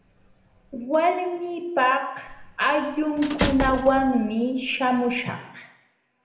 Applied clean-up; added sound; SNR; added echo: none; Squeak / Slam / Human group actions; 11 dB; reverberation time 0.8 s.